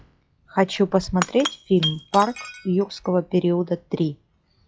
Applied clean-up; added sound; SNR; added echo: classical method log-MMSE.